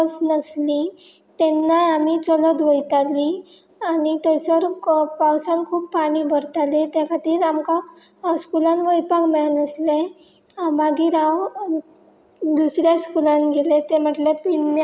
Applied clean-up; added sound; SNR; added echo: none; none; none; none.